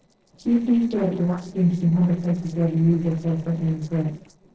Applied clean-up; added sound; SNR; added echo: neural separator model SepFormer DNS4.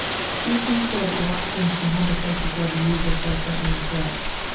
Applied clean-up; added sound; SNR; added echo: none; Rain; -1 dB; reverberation time 0.5 s.